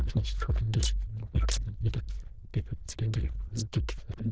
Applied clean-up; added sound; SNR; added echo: neural diffusion model UNIVERSE++.